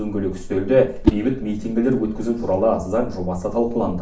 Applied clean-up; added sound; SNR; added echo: none; Whoosh, swoosh, swish; 6 dB; reverberation time 0.4 s.